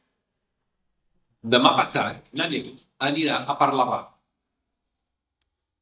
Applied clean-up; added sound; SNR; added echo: neural mask model DeepFilterNet 3.